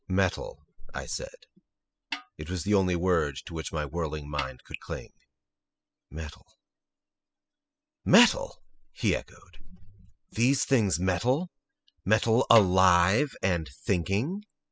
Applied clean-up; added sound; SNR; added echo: classical method spectral subtraction.